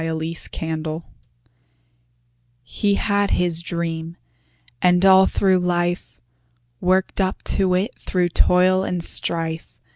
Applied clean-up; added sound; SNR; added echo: none; none; none; none.